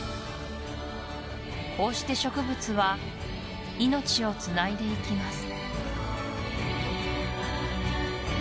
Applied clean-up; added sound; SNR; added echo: none; none; none; none.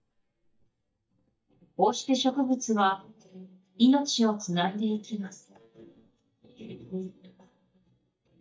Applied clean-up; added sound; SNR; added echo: neural mask model DeepFilterNet 3.